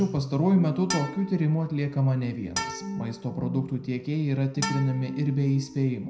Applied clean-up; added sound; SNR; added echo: none; Bowed string instrument; 12 dB; reverberation time 0.5 s.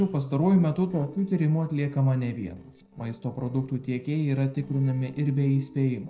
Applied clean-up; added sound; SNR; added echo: neural separator model SepFormer DNS4.